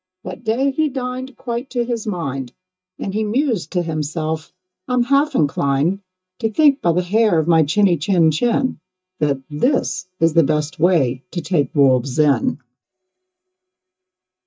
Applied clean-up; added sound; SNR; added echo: neural mask model DeepFilterNet 3.